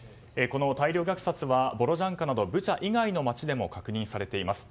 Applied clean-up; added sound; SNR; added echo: none; none; none; none.